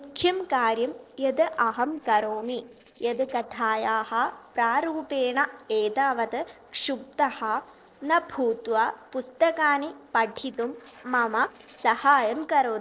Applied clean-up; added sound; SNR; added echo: neural separator model SepFormer DNS4.